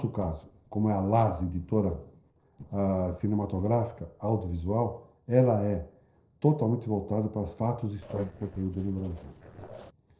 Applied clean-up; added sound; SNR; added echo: neural separator model SepFormer DNS4.